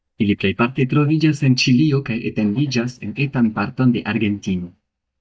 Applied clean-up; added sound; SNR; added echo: neural mask model DeepFilterNet 3.